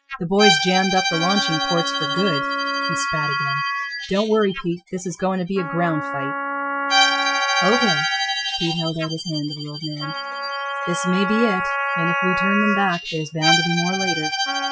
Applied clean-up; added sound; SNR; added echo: classical method Wiener filter.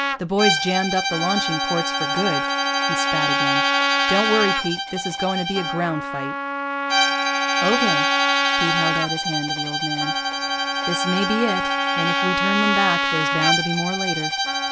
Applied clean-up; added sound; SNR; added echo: none; Bowed string instrument + Trumpet; -4 dB; none.